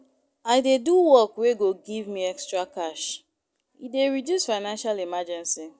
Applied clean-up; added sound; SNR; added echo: none; none; none; none.